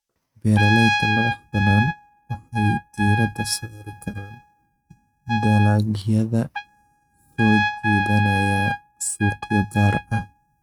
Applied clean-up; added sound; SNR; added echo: neural mask model RNNoise.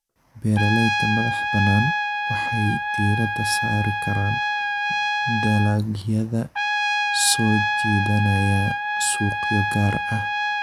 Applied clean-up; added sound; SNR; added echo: none; Trumpet; 1 dB; none.